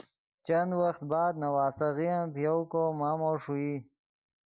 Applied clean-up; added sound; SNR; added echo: none; none; none; none.